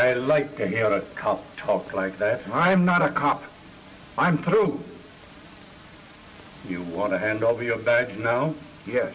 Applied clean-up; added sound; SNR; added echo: none; none; none; none.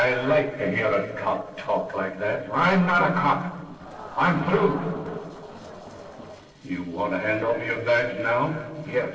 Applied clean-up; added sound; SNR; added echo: neural separator model SepFormer DNS4.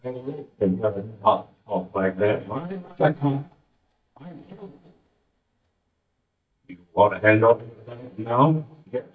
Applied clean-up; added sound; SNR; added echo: neural mask model DeepFilterNet 3.